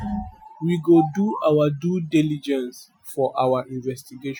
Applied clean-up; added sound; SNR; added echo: classical method Wiener filter.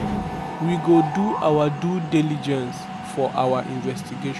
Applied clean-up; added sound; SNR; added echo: none; Mechanisms; 7 dB; none.